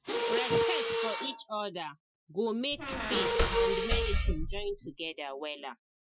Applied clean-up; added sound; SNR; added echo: classical method Wiener filter.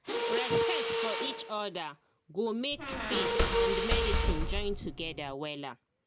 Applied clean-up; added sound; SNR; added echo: none; Mechanisms + Squeak; -5 dB; none.